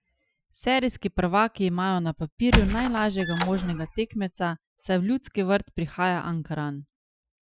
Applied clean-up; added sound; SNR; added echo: classical method Wiener filter.